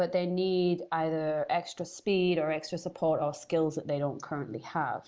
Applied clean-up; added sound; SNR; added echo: neural mask model Resemble Enhance denoiser.